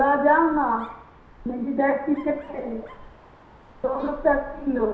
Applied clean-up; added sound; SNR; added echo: none; Dog; 20 dB; reverberation time 0.7 s.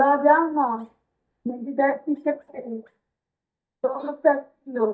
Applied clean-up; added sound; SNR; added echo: neural mask model DeepFilterNet 3.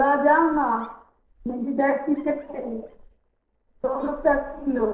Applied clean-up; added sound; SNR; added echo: neural separator model SepFormer DNS4.